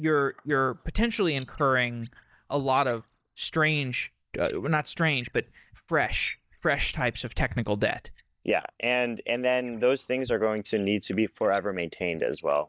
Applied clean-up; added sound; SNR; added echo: neural mask model DeepFilterNet 3.